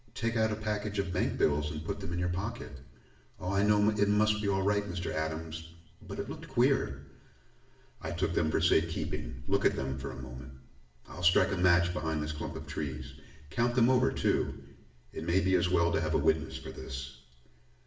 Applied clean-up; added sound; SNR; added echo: none; none; none; reverberation time 0.7 s.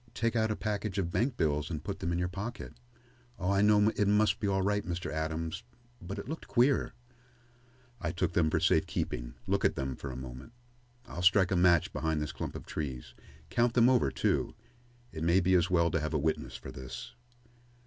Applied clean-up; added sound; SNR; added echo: none; none; none; none.